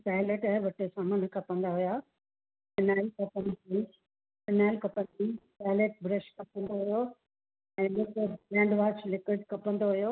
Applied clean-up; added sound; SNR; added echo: none; none; none; none.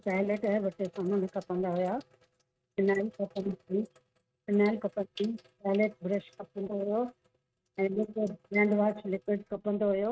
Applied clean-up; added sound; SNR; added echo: neural mask model RNNoise.